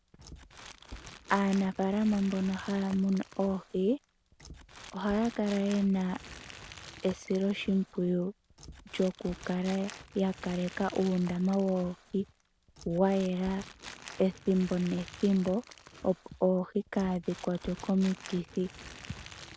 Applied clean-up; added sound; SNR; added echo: none; Crumpling, crinkling; 17 dB; none.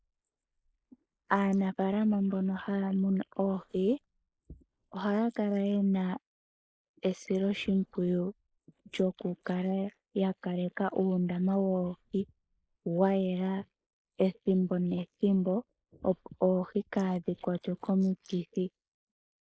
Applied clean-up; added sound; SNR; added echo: neural mask model Resemble Enhance denoiser.